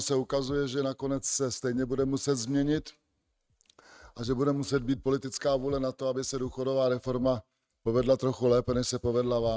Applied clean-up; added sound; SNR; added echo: neural mask model RNNoise.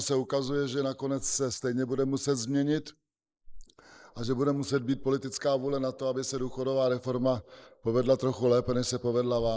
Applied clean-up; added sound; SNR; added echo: neural mask model Resemble Enhance denoiser.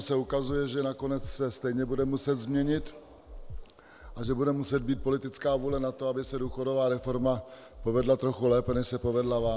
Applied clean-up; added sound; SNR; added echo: none; Breathing; 13 dB; none.